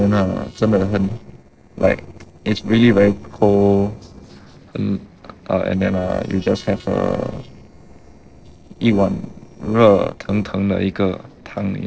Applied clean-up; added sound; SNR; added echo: neural separator model SepFormer DNS4.